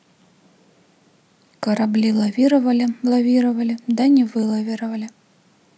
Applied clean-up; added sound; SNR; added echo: none; none; none; none.